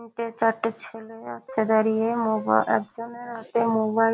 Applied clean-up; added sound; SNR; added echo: none; Keyboard (musical); 20 dB; none.